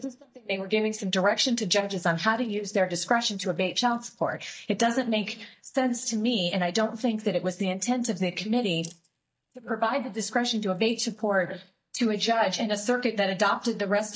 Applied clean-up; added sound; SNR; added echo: neural mask model DeepFilterNet 3.